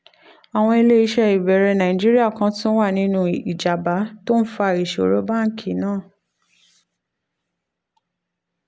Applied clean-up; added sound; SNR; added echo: none; none; none; none.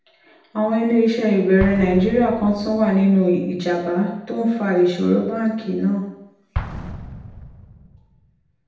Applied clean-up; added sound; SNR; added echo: none; Explosion; 15 dB; reverberation time 0.8 s.